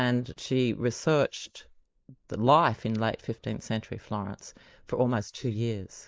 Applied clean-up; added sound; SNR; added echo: neural mask model Resemble Enhance denoiser.